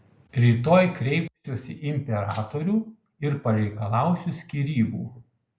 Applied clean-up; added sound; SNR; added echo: none; Rattle (instrument); 10 dB; none.